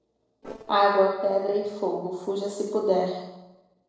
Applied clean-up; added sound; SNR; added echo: neural separator model SepFormer DNS4.